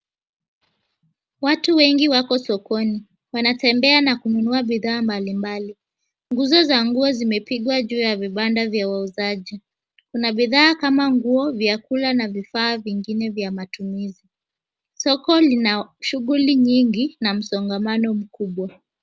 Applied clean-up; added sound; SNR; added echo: none; none; none; none.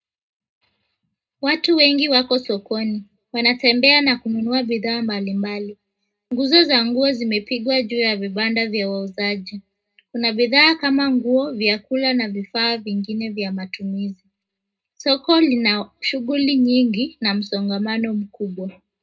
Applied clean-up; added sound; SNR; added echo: none; none; none; reverberation time 0.2 s.